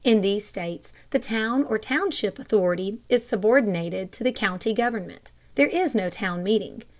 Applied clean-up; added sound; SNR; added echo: none; none; none; none.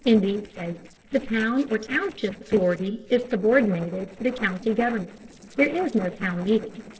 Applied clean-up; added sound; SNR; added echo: neural separator model SepFormer DNS4.